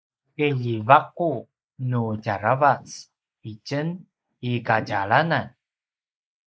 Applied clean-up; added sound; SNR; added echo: neural mask model Resemble Enhance denoiser.